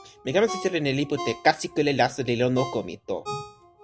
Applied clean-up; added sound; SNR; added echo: none; Ringtone; 13 dB; none.